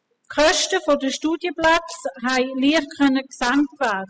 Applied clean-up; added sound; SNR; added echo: classical method spectral subtraction.